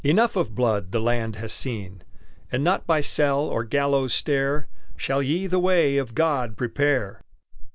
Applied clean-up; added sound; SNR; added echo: none; none; none; none.